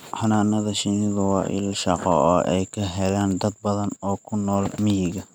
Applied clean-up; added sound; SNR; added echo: none; none; none; none.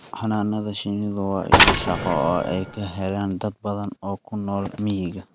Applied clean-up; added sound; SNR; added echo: none; Mechanisms; -5 dB; none.